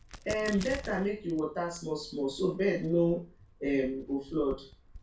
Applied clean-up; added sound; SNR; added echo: none; Crack; 16 dB; reverberation time 0.3 s.